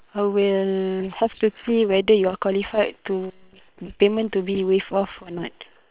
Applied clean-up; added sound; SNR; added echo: neural separator model SepFormer WHAM!.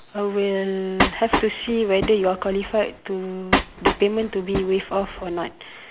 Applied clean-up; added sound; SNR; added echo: none; Train; 3 dB; none.